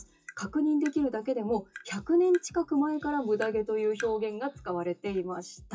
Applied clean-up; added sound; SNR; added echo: classical method WPE with log-MMSE.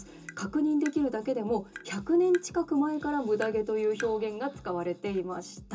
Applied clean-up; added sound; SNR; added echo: none; Tap; 20 dB; reverberation time 0.2 s.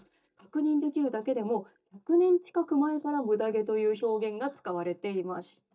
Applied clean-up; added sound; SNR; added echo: neural mask model DeepFilterNet 3.